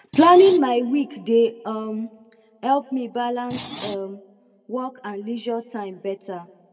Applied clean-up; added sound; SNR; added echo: none; Screech; 14 dB; reverberation time 0.9 s.